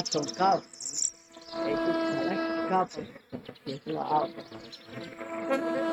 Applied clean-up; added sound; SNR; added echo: neural mask model RNNoise.